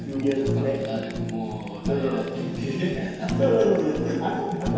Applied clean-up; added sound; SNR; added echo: none; Fire; 4 dB; reverberation time 1.2 s.